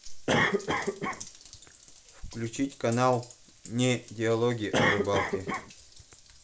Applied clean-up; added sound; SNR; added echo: none; Cough; 1 dB; none.